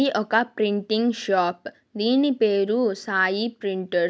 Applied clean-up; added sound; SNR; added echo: none; none; none; none.